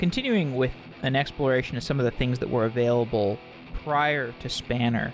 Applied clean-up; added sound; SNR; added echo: none; Guitar; 19 dB; none.